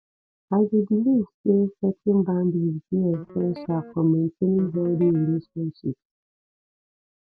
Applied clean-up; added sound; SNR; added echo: none; Guitar; 17 dB; none.